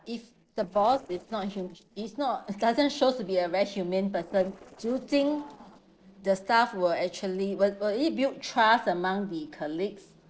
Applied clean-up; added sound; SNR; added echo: neural separator model SepFormer DNS4.